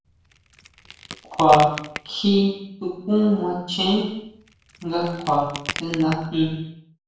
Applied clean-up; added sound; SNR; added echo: none; Crack; 14 dB; reverberation time 0.7 s.